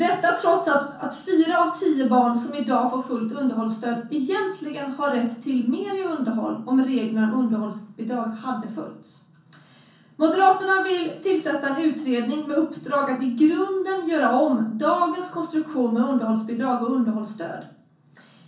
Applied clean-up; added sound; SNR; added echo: none; none; none; reverberation time 0.6 s.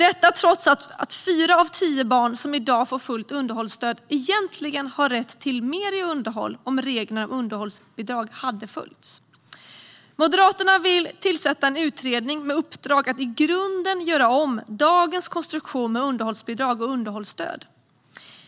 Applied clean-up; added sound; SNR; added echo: none; none; none; none.